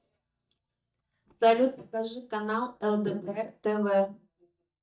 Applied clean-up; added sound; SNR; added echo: neural mask model DeepFilterNet 3.